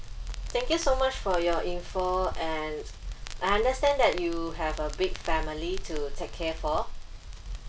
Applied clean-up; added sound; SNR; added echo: none; Crackle; 4 dB; none.